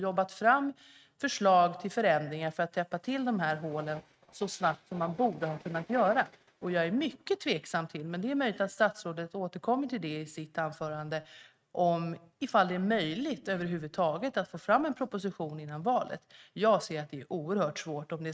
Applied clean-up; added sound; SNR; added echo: neural mask model RNNoise.